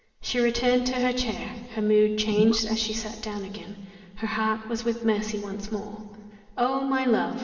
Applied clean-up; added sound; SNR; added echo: none; Gurgling / Liquid; 9 dB; reverberation time 1.9 s.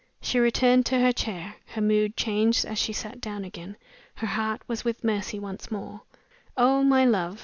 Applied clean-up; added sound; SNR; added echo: none; none; none; none.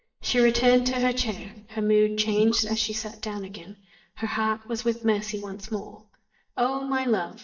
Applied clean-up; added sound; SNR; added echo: neural mask model DeepFilterNet 3.